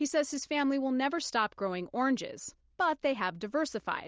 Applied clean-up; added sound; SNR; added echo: none; none; none; none.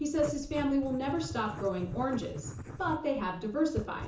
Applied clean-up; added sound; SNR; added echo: none; Writing; 10 dB; reverberation time 0.7 s.